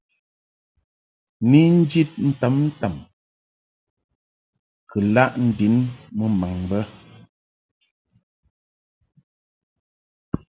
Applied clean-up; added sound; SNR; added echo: none; none; none; none.